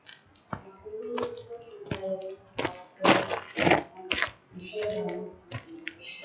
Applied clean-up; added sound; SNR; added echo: classical method WPE with log-MMSE.